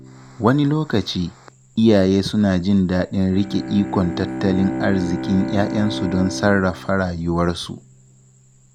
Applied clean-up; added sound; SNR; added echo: none; Bowed string instrument; 11 dB; none.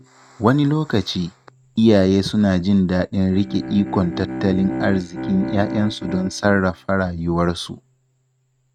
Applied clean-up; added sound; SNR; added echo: neural mask model RNNoise.